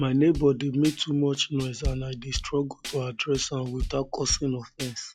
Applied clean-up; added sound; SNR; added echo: classical method log-MMSE.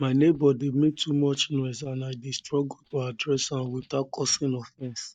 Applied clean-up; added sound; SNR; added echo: neural mask model DeepFilterNet 3.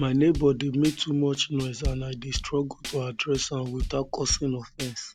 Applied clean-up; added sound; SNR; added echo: none; Drum / Drum kit; 10 dB; none.